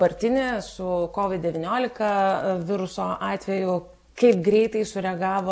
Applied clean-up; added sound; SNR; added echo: none; none; none; none.